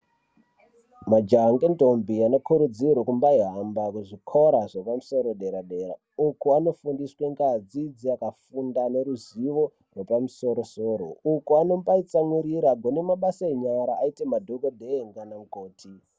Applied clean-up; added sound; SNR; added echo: none; none; none; none.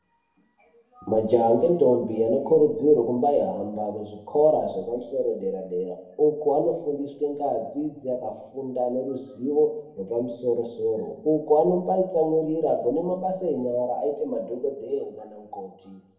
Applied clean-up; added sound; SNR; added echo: none; none; none; reverberation time 0.8 s.